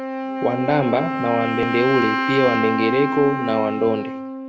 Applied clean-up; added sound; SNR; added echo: none; Wind instrument, woodwind instrument; 3 dB; none.